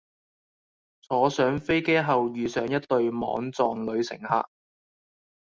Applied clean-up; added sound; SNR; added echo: none; none; none; none.